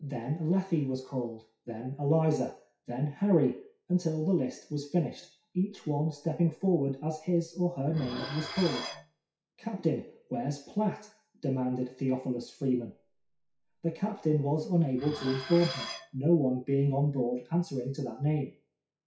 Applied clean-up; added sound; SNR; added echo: classical method WPE with log-MMSE.